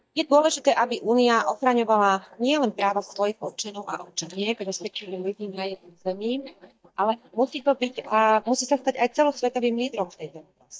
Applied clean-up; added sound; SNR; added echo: neural mask model DeepFilterNet 3.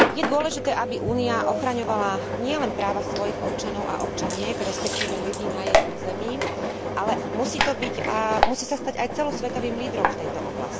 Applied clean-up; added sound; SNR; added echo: none; Engine; -1 dB; none.